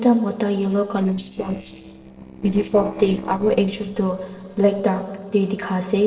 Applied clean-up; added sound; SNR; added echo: neural separator model SepFormer DNS4.